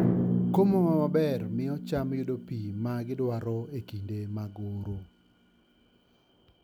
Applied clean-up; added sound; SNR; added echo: none; Drum; 3 dB; none.